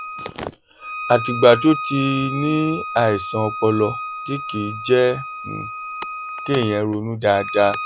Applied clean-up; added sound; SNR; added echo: none; Bowed string instrument; 9 dB; none.